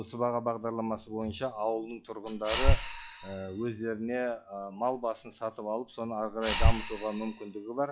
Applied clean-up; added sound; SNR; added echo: classical method log-MMSE.